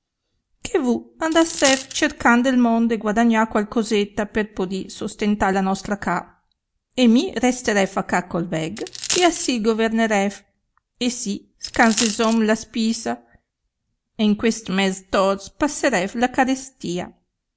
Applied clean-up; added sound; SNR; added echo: none; Coin (dropping); 6 dB; none.